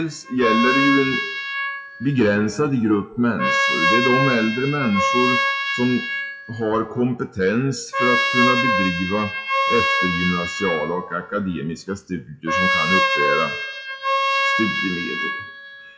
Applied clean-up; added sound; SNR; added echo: classical method WPE with log-MMSE.